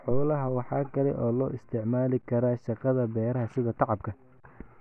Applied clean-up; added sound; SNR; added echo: none; none; none; none.